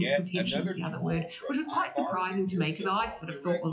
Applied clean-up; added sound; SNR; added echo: classical method WPE with log-MMSE.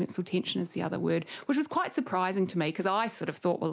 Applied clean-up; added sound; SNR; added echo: none; none; none; none.